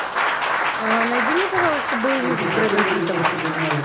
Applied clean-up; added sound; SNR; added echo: none; Applause; -4 dB; none.